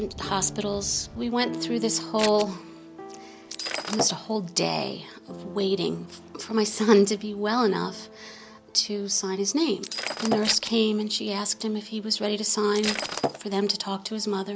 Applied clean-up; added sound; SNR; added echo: none; Scissors + Shatter; 5 dB; none.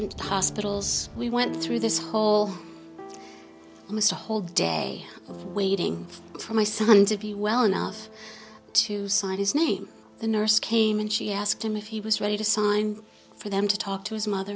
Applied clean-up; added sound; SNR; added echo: none; none; none; none.